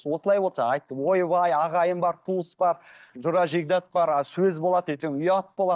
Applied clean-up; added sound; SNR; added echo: neural mask model DeepFilterNet 3.